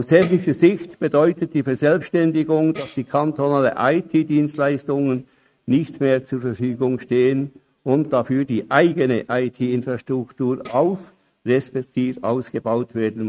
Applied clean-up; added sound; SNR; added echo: neural mask model RNNoise.